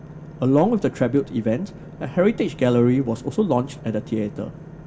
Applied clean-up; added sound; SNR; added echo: none; Engine / Boat, Water vehicle; 17 dB; reverberation time 0.2 s.